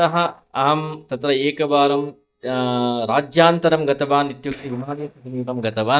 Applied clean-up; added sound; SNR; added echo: neural mask model DeepFilterNet 3.